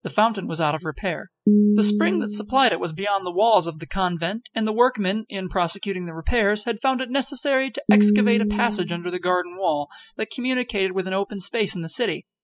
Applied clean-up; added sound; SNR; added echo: classical method spectral subtraction.